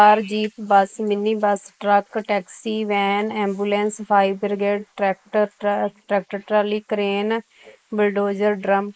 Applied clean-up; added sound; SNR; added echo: neural mask model Resemble Enhance denoiser.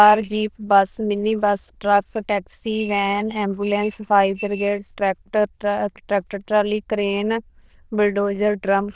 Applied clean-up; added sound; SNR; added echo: neural diffusion model UNIVERSE++.